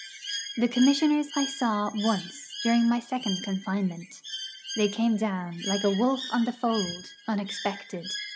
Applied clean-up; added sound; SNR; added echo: none; Bird; 11 dB; none.